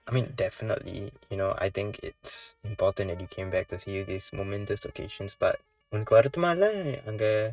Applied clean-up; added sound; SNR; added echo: neural mask model RNNoise.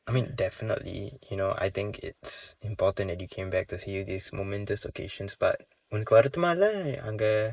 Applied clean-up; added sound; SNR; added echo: neural mask model Resemble Enhance denoiser.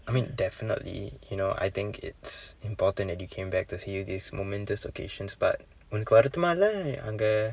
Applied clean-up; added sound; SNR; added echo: none; none; none; none.